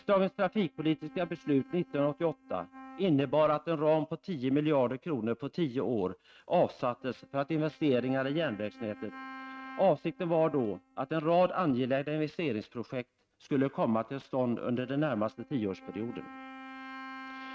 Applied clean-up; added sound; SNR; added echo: neural mask model RNNoise.